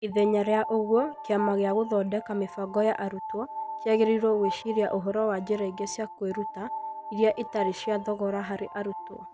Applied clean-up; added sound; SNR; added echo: none; Piano; 10 dB; none.